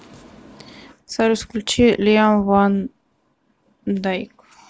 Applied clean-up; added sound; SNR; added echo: none; none; none; none.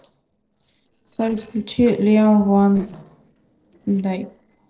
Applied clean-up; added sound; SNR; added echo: neural separator model SepFormer DNS4.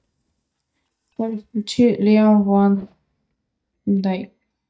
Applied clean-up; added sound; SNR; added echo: neural mask model DeepFilterNet 3.